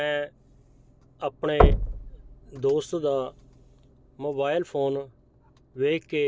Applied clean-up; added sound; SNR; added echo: none; Knock; -2 dB; none.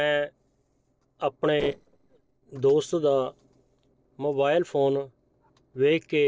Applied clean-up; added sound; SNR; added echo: neural separator model SepFormer DNS4.